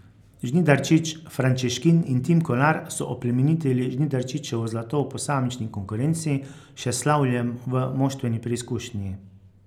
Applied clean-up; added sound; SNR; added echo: none; none; none; none.